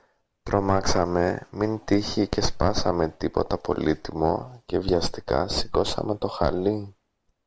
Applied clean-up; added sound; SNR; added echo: none; none; none; none.